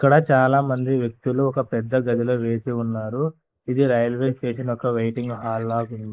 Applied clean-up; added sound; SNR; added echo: neural mask model Resemble Enhance denoiser.